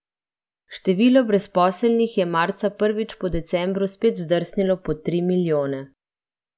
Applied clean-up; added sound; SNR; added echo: none; none; none; none.